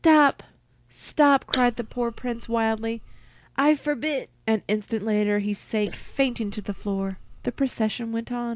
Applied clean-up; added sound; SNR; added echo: neural mask model Resemble Enhance denoiser.